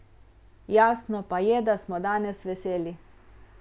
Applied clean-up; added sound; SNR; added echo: none; none; none; none.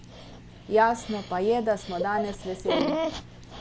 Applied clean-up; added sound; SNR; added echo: none; Dog; 5 dB; none.